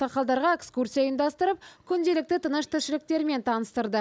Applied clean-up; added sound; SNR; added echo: none; none; none; none.